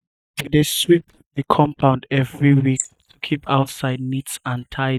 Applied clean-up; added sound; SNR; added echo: neural mask model DeepFilterNet 3.